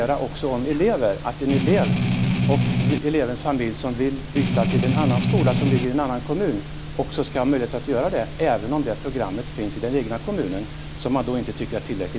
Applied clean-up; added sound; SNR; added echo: none; Strum; -3 dB; none.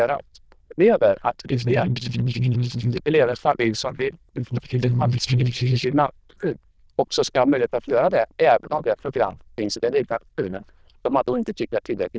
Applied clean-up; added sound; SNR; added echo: neural diffusion model UNIVERSE++.